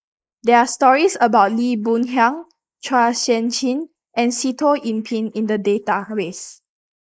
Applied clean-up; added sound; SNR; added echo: neural mask model Resemble Enhance denoiser.